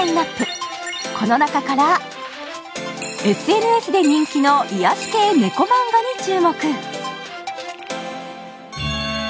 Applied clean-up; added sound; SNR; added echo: none; none; none; none.